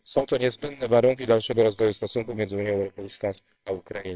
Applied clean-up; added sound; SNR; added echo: neural separator model SepFormer WHAMR!.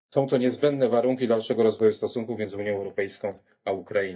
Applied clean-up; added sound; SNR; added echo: neural mask model DeepFilterNet 3.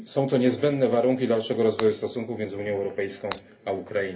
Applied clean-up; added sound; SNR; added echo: none; Shatter; 17 dB; reverberation time 0.3 s.